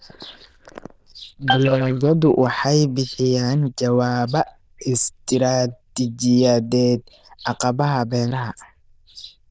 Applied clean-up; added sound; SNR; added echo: neural diffusion model UNIVERSE++.